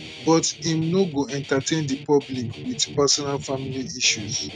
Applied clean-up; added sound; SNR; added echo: neural mask model RNNoise.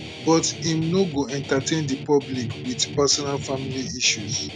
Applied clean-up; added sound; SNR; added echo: none; Guitar; 10 dB; none.